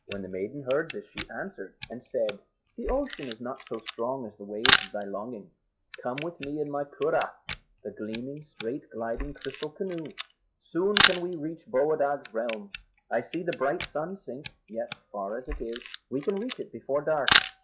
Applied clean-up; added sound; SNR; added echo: classical method log-MMSE.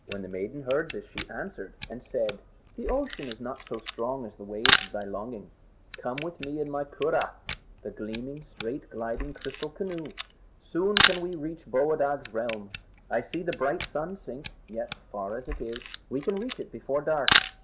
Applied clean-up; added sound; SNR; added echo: none; Camera; 2 dB; none.